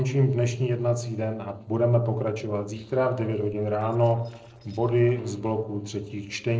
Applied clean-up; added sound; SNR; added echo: neural separator model SepFormer DNS4.